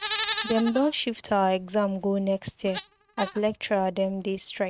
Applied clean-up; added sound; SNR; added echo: neural mask model RNNoise.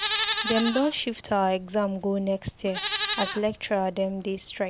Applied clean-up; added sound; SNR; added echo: none; Livestock, farm animals, working animals; 6 dB; none.